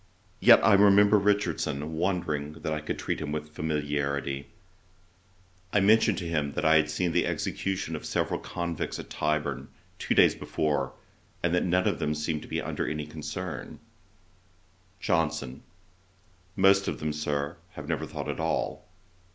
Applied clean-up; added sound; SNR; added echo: none; none; none; none.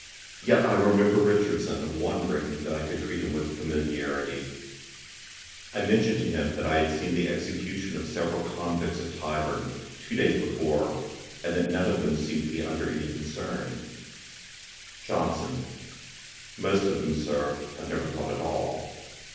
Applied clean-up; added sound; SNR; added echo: none; Bathtub (filling or washing); 17 dB; reverberation time 1.1 s.